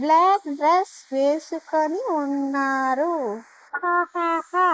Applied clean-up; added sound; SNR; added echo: neural mask model Resemble Enhance denoiser.